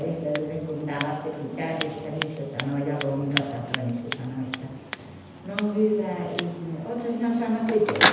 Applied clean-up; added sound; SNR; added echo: none; Scissors; 3 dB; reverberation time 1.1 s.